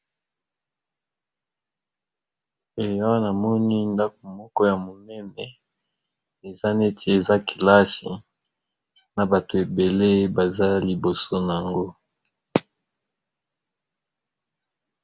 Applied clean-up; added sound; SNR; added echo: none; none; none; none.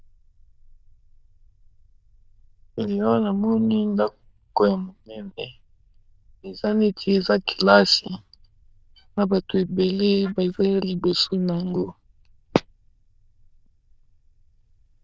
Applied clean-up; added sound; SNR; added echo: neural diffusion model UNIVERSE++.